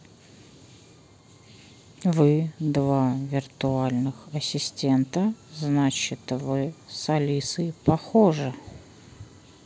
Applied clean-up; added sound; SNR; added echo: none; none; none; none.